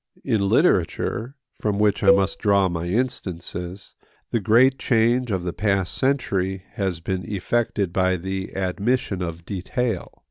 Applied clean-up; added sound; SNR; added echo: none; Cowbell; 4 dB; none.